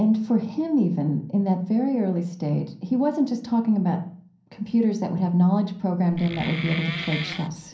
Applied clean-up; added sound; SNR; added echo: none; Wood; 10 dB; reverberation time 0.6 s.